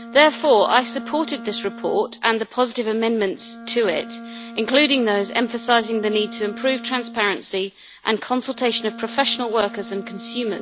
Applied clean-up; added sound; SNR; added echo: none; Bowed string instrument; 15 dB; none.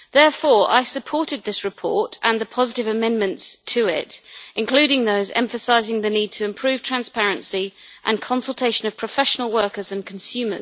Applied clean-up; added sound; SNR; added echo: none; none; none; none.